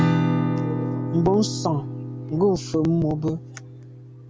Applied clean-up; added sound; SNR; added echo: none; Acoustic guitar / Strum; 1 dB; none.